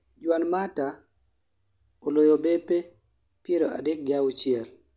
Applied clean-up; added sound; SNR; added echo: none; none; none; none.